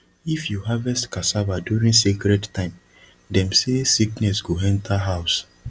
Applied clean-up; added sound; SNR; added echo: none; none; none; none.